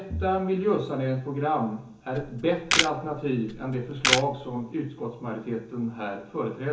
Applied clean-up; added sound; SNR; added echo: none; Camera; 0 dB; reverberation time 0.7 s.